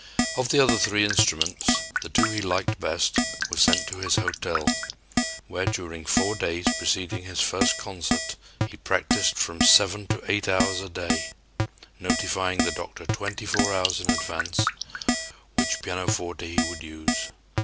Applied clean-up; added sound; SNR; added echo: none; Keyboard (musical) + Drip; 0 dB; none.